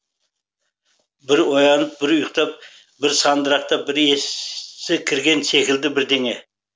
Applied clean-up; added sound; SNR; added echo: none; none; none; none.